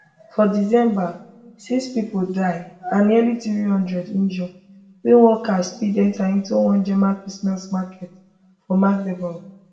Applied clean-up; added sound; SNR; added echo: none; none; none; reverberation time 0.6 s.